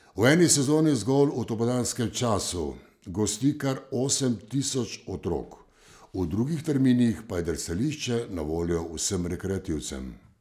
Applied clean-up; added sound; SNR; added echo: none; none; none; none.